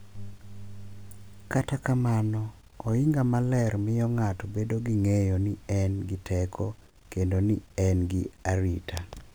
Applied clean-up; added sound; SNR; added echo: none; none; none; none.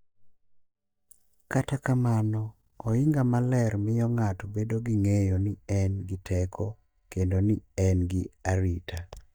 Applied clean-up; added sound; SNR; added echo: neural mask model DeepFilterNet 3.